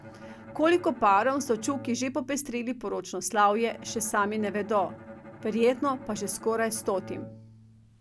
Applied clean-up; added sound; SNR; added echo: none; Bowed string instrument; 17 dB; none.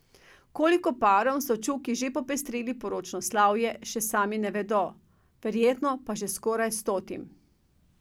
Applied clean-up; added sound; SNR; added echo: none; none; none; none.